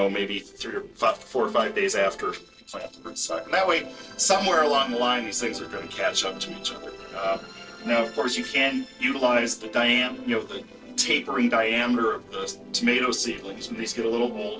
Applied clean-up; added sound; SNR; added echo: neural separator model SepFormer DNS4.